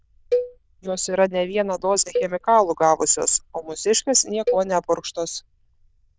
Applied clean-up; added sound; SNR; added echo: neural diffusion model UNIVERSE++.